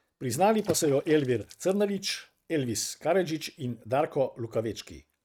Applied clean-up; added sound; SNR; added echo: neural mask model RNNoise.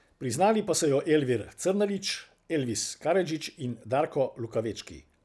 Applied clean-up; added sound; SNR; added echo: none; none; none; none.